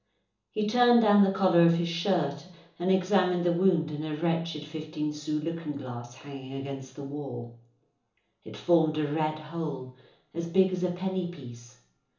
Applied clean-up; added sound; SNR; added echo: none; none; none; reverberation time 0.8 s.